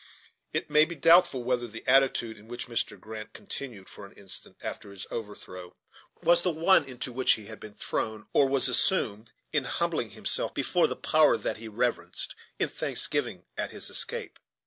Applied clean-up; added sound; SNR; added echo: none; none; none; none.